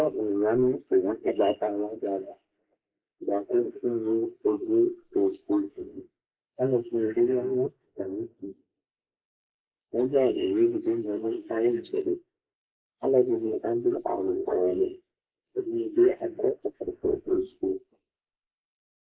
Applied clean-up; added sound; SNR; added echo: neural mask model Resemble Enhance denoiser.